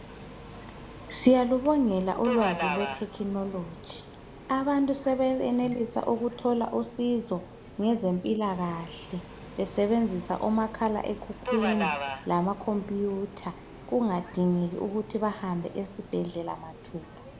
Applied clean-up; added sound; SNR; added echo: none; Subway, metro, underground; 11 dB; none.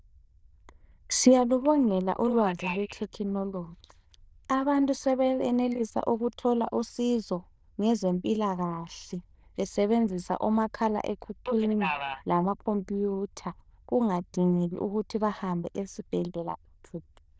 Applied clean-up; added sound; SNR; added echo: neural diffusion model UNIVERSE++.